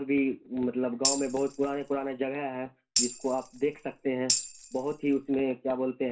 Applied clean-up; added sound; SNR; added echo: none; Tambourine; 4 dB; reverberation time 0.2 s.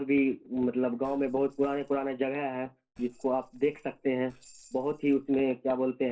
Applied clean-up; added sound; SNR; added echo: neural separator model SepFormer DNS4.